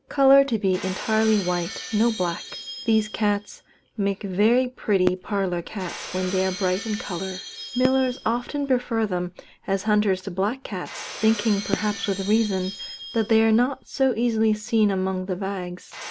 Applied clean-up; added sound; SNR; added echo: none; Shatter + Fireworks; 13 dB; none.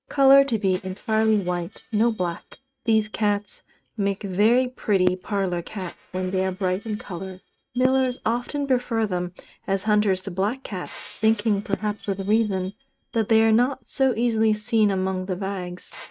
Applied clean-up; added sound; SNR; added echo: neural mask model RNNoise.